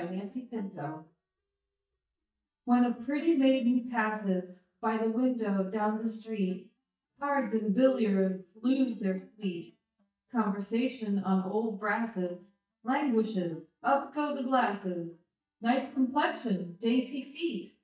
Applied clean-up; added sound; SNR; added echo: neural mask model DeepFilterNet 3.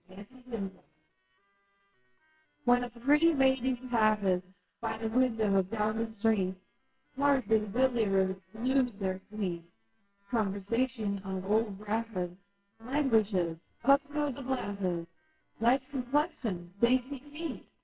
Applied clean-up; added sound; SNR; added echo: neural separator model SepFormer WHAMR!.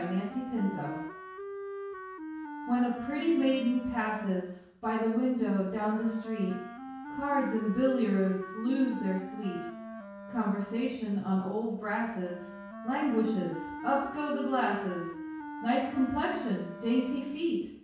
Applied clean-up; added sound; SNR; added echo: none; Wind instrument, woodwind instrument; 11 dB; reverberation time 0.6 s.